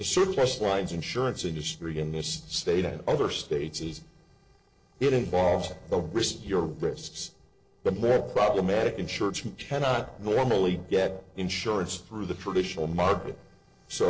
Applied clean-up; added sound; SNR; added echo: neural separator model SepFormer DNS4.